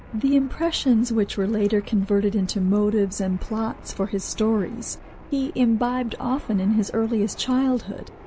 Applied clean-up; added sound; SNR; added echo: none; Fixed-wing aircraft, airplane; 19 dB; none.